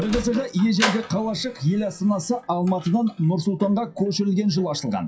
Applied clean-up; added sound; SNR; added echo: classical method WPE with log-MMSE.